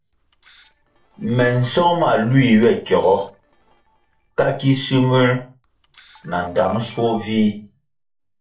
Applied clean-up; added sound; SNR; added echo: neural separator model SepFormer DNS4.